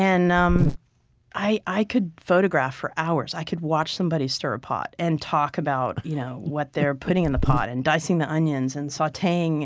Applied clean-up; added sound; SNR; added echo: none; Buzz; -1 dB; none.